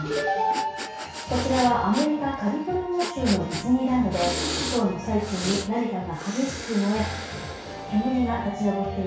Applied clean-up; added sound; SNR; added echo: none; Breathing; 10 dB; reverberation time 0.6 s.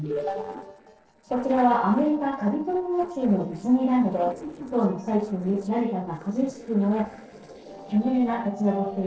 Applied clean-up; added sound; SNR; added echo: neural separator model SepFormer DNS4.